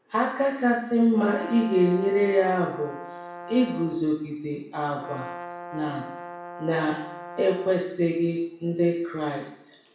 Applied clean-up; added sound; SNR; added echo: none; Brass instrument; 13 dB; reverberation time 0.6 s.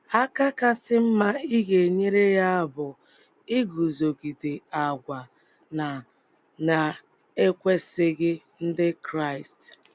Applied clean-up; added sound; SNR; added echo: none; none; none; none.